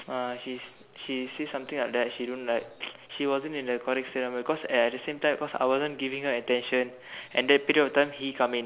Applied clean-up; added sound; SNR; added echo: none; none; none; none.